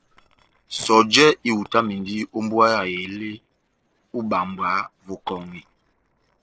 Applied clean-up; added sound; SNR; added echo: neural separator model SepFormer DNS4.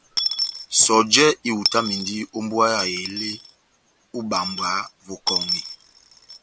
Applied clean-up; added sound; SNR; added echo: none; Coin (dropping) / Dishes, pots, and pans; 7 dB; none.